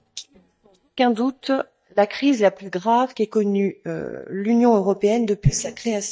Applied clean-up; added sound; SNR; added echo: neural mask model DeepFilterNet 3.